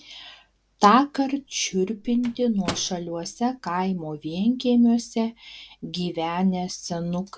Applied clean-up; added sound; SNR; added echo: none; Microwave oven; 16 dB; none.